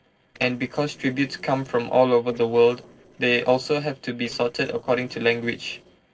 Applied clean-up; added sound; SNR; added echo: neural separator model SepFormer DNS4.